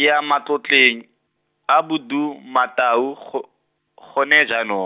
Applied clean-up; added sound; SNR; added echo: none; none; none; none.